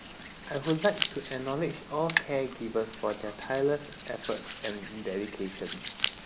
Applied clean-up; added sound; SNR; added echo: none; Hands; 3 dB; none.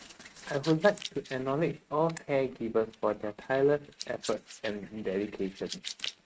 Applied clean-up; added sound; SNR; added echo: neural mask model RNNoise.